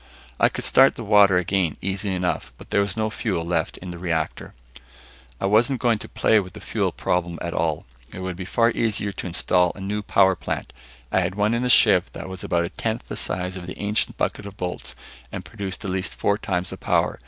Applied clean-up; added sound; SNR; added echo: none; none; none; none.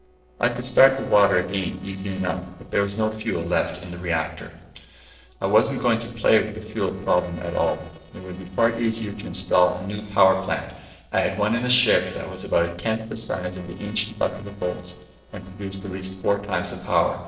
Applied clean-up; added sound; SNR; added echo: neural separator model SepFormer DNS4.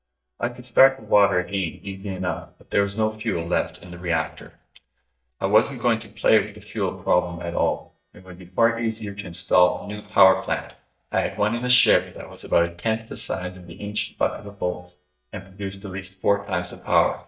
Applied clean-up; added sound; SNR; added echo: neural mask model DeepFilterNet 3.